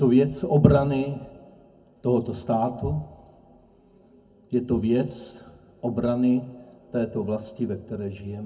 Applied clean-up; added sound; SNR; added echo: none; none; none; reverberation time 0.3 s.